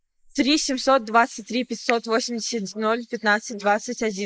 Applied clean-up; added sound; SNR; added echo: neural mask model Resemble Enhance denoiser.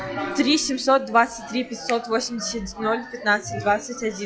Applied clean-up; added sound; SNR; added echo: classical method log-MMSE.